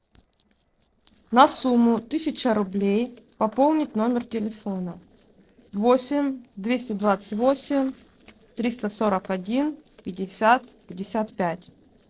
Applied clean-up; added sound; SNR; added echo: neural separator model SepFormer DNS4.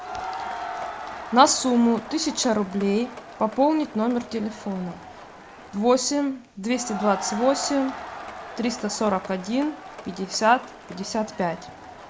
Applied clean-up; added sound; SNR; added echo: none; Crowd; 12 dB; none.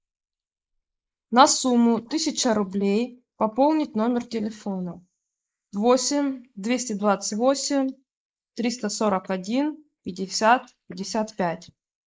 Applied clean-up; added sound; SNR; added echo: neural mask model Resemble Enhance denoiser.